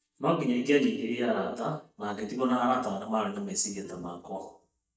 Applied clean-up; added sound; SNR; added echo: neural mask model DeepFilterNet 3.